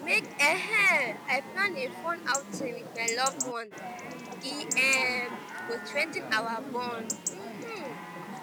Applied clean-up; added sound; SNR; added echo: none; Chatter / Chirp, tweet / Livestock, farm animals, working animals; 7 dB; none.